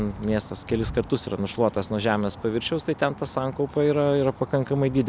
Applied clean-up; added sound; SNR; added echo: none; none; none; none.